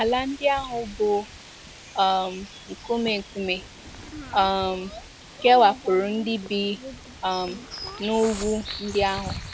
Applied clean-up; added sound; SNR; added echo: none; Bird vocalization, bird call, bird song; 14 dB; none.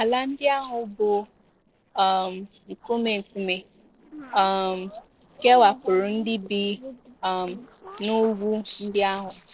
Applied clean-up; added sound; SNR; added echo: neural separator model SepFormer DNS4.